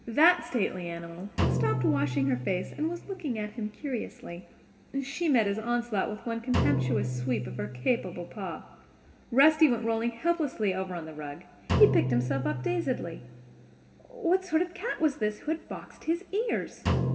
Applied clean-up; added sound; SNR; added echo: none; Drum; 5 dB; reverberation time 2.0 s.